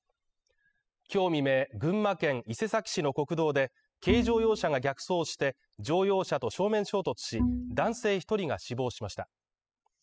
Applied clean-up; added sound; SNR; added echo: classical method spectral subtraction.